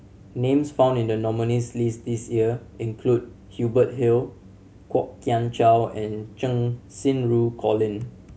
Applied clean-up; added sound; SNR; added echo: none; none; none; none.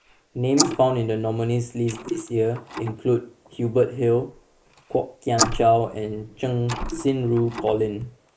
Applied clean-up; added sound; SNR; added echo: neural mask model Resemble Enhance denoiser.